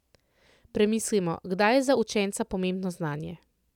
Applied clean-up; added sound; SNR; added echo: none; none; none; none.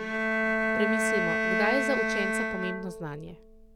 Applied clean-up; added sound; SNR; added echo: none; Bowed string instrument; -5 dB; none.